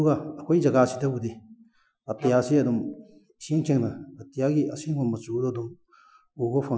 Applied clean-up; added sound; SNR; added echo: classical method Wiener filter.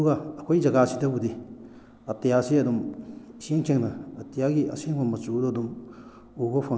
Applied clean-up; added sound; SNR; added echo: none; none; none; none.